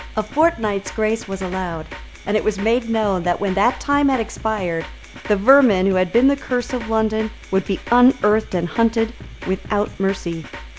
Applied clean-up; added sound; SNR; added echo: none; Drum kit; 15 dB; none.